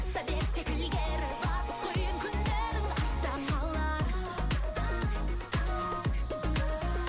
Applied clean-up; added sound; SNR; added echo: none; none; none; none.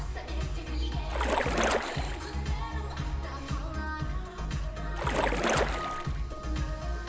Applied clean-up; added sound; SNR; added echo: none; Splash, splatter; -1 dB; reverberation time 0.8 s.